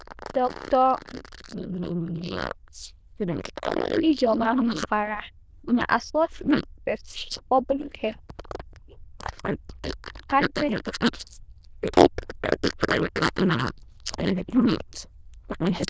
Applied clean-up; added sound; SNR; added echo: neural diffusion model UNIVERSE++.